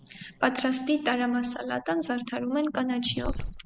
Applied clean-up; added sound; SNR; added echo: none; Growling; 12 dB; none.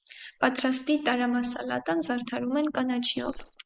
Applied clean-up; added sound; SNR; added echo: neural mask model Resemble Enhance denoiser.